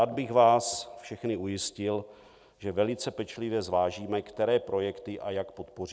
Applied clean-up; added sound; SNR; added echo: none; none; none; none.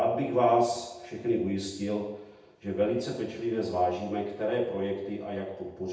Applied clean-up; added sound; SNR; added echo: none; none; none; reverberation time 0.8 s.